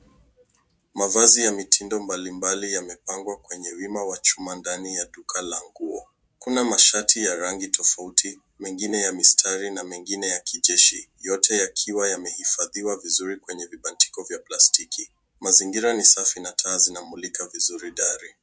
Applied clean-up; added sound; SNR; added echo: none; none; none; none.